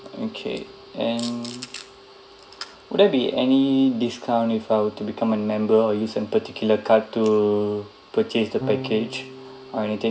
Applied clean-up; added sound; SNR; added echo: none; Electric guitar / Bass guitar; 19 dB; reverberation time 0.5 s.